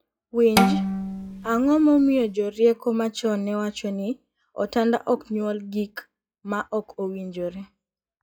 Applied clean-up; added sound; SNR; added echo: classical method log-MMSE.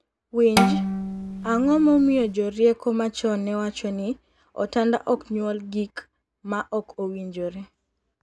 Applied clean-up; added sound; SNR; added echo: none; Bowed string instrument; 1 dB; none.